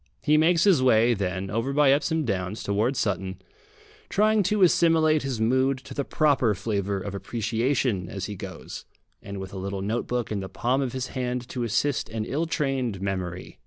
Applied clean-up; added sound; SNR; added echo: none; none; none; none.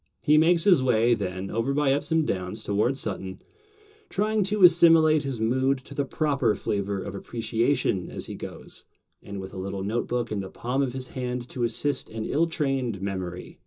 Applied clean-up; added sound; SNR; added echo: none; none; none; reverberation time 0.2 s.